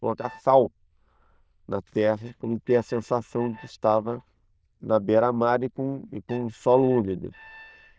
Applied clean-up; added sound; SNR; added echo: neural diffusion model UNIVERSE++.